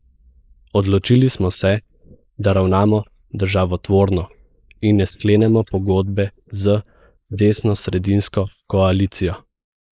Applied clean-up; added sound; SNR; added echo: neural mask model Resemble Enhance denoiser.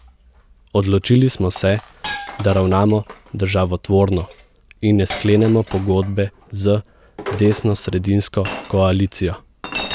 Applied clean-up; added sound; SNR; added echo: none; Chink, clink; 16 dB; none.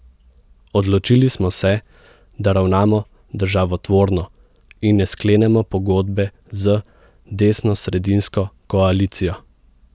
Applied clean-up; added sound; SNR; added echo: none; none; none; none.